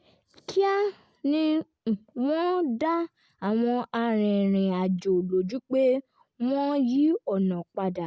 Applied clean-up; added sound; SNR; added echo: none; none; none; none.